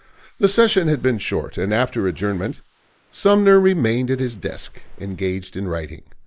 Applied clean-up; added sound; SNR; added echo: neural mask model Resemble Enhance denoiser.